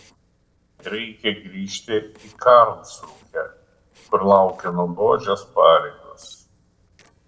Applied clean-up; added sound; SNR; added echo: neural separator model SepFormer DNS4.